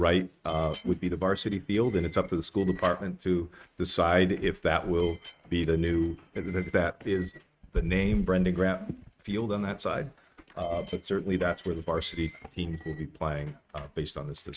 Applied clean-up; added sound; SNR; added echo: neural mask model RNNoise.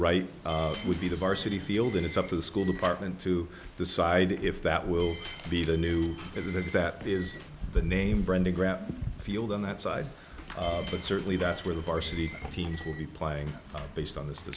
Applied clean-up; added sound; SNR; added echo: none; Glass; 4 dB; none.